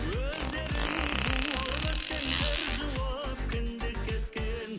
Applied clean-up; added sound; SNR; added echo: none; Fart; 4 dB; none.